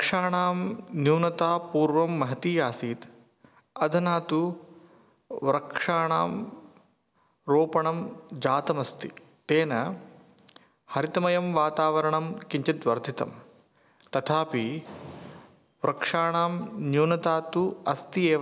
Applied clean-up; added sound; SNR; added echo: none; none; none; none.